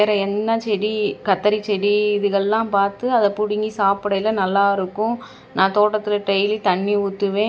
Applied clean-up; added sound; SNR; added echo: none; none; none; none.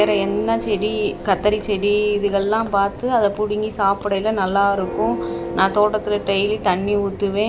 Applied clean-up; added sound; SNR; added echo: none; Church bell; 11 dB; none.